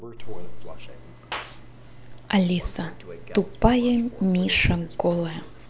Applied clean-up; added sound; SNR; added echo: none; Toilet flush + Clapping; 19 dB; none.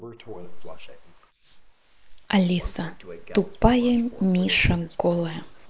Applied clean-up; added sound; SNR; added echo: neural mask model Resemble Enhance denoiser.